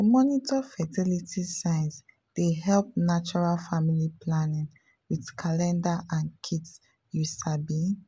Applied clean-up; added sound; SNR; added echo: none; none; none; none.